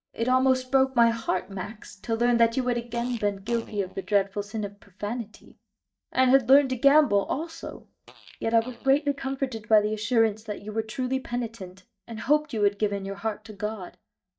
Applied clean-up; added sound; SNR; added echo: neural mask model DeepFilterNet 3.